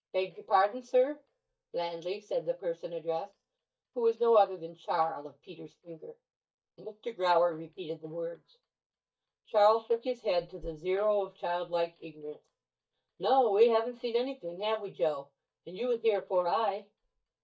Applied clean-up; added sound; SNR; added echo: neural mask model DeepFilterNet 3.